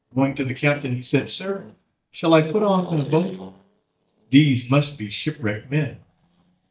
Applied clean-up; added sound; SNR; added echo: neural mask model DeepFilterNet 3.